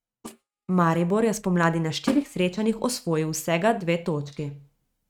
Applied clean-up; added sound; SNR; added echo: neural mask model RNNoise.